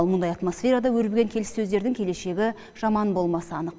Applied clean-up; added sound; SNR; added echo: none; none; none; none.